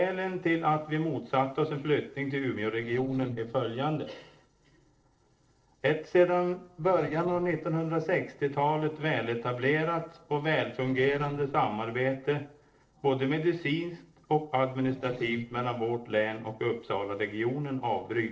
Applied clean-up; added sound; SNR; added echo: neural separator model SepFormer DNS4.